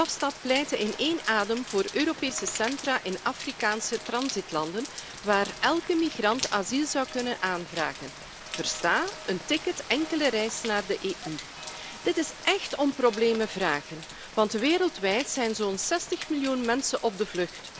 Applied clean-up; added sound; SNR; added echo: none; Rain; 12 dB; none.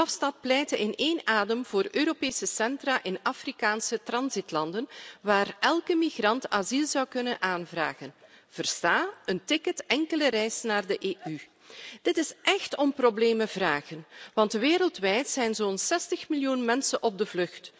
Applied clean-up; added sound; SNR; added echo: none; none; none; none.